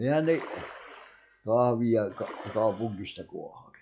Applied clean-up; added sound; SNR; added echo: classical method log-MMSE.